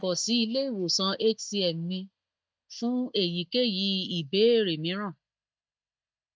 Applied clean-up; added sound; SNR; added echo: neural mask model DeepFilterNet 3.